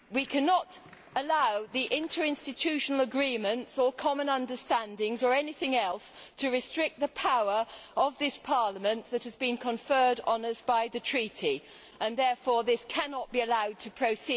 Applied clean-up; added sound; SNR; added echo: none; none; none; none.